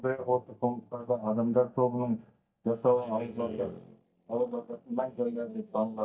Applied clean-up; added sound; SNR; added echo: neural mask model DeepFilterNet 3.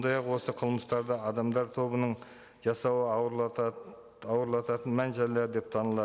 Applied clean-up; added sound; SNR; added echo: none; none; none; none.